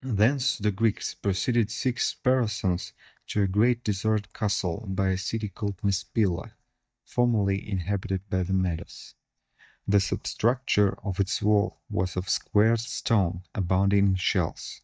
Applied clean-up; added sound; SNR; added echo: neural mask model DeepFilterNet 3.